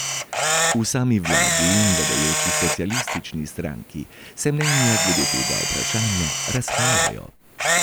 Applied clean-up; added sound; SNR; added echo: none; Camera; -2 dB; none.